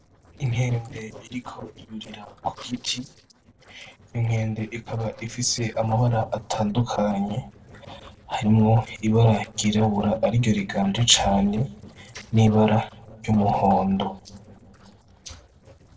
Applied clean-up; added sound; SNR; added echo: neural separator model SepFormer DNS4.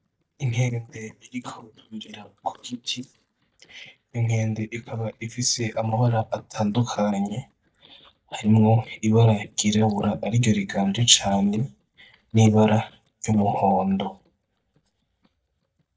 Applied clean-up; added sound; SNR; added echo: neural mask model DeepFilterNet 3.